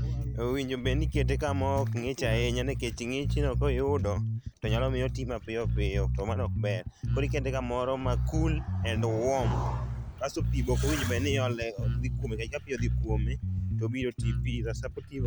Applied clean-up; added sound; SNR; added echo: none; Bass guitar; -2 dB; none.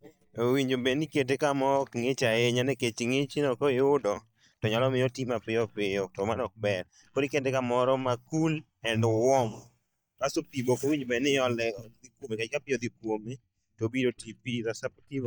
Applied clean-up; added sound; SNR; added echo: neural mask model DeepFilterNet 3.